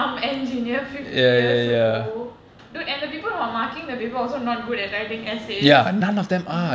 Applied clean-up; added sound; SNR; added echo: none; none; none; none.